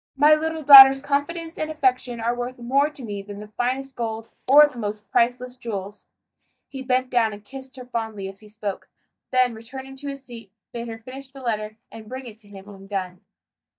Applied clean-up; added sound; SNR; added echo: neural mask model DeepFilterNet 3.